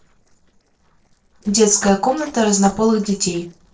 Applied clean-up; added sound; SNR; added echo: neural separator model SepFormer DNS4.